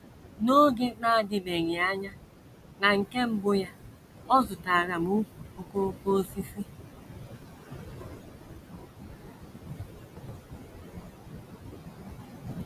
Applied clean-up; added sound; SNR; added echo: none; none; none; none.